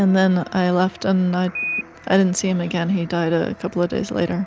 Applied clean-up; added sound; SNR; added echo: none; none; none; none.